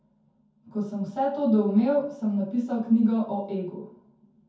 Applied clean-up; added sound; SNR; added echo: none; none; none; reverberation time 0.6 s.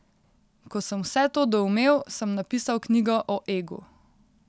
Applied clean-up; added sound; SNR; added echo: none; none; none; none.